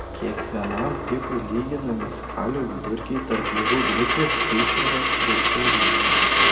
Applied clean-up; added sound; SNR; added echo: none; Coin (dropping); -5 dB; reverberation time 2.1 s.